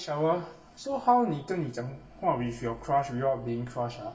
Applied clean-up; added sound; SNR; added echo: none; none; none; reverberation time 0.2 s.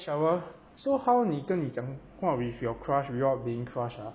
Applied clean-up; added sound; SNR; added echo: none; none; none; none.